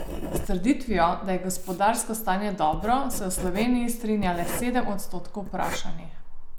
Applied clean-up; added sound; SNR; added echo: none; Writing; 3 dB; none.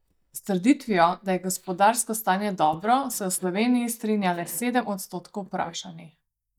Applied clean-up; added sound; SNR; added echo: neural mask model DeepFilterNet 3.